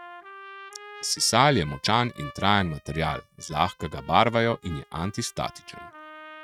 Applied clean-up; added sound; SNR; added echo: neural mask model RNNoise.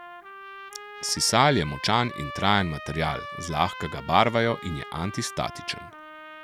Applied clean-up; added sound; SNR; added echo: none; Trumpet; 13 dB; none.